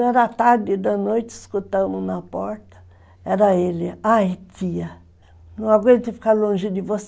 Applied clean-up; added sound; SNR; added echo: none; none; none; none.